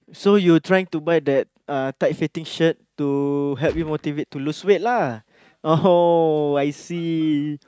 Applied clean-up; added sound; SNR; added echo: neural mask model RNNoise.